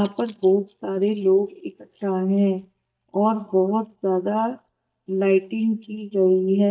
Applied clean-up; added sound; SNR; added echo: neural mask model DeepFilterNet 3.